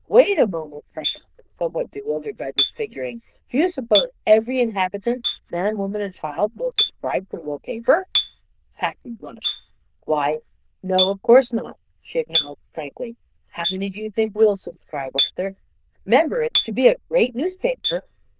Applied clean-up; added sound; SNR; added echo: neural diffusion model UNIVERSE++.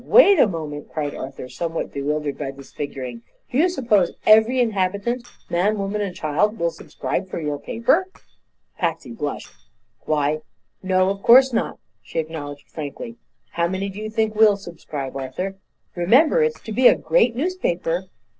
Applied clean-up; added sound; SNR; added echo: neural separator model SepFormer DNS4.